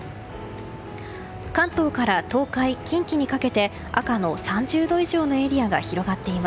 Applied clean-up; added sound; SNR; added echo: none; none; none; none.